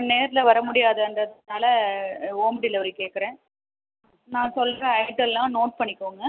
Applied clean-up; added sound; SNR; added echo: none; none; none; none.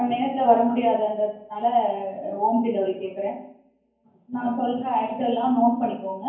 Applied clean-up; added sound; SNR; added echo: none; none; none; reverberation time 0.9 s.